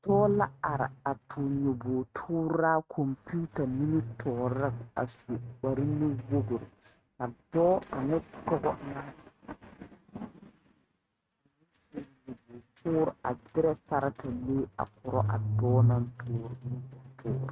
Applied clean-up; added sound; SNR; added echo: neural mask model RNNoise.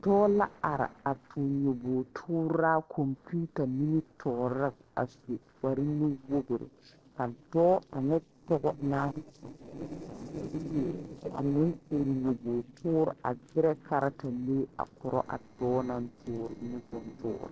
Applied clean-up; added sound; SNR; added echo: neural separator model SepFormer DNS4.